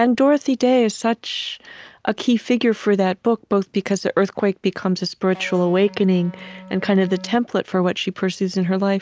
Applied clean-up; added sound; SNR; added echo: none; Electric guitar; 18 dB; none.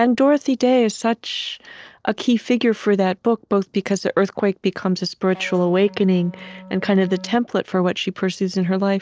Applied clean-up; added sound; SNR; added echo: neural separator model SepFormer DNS4.